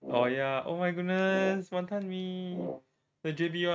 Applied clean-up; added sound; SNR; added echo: neural mask model RNNoise.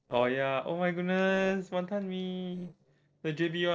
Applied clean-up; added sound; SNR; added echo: neural separator model SepFormer DNS4.